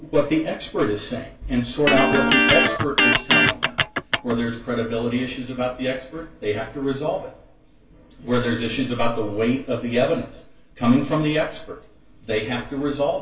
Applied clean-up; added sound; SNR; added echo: none; Electric guitar; -4 dB; reverberation time 0.2 s.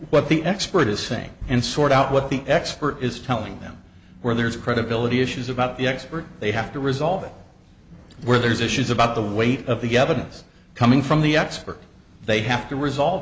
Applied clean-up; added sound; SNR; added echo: none; none; none; none.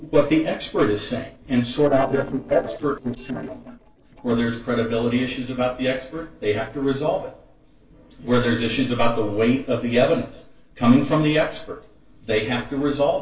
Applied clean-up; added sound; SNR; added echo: neural separator model SepFormer DNS4.